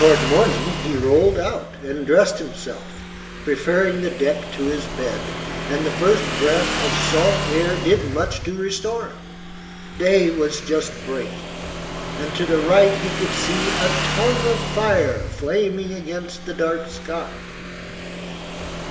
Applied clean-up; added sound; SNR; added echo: none; Motorcycle / Engine; 6 dB; reverberation time 0.8 s.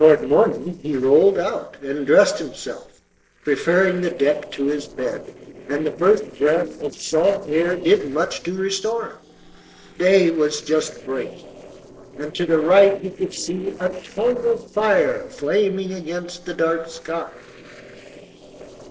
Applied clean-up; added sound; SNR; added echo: neural separator model SepFormer DNS4.